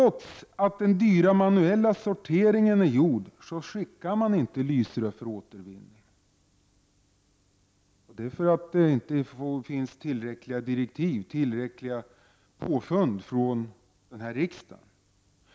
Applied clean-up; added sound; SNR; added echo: none; none; none; none.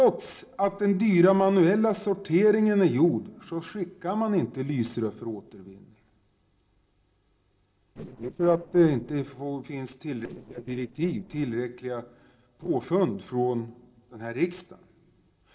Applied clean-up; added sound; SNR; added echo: neural separator model SepFormer DNS4.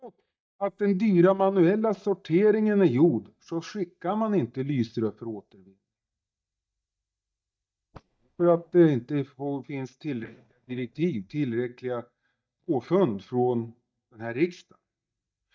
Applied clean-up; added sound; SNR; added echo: neural mask model DeepFilterNet 3.